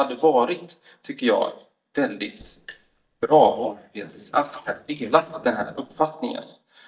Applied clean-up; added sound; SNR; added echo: neural mask model DeepFilterNet 3.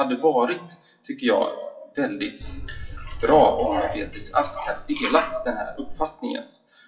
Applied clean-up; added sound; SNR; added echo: classical method WPE with log-MMSE.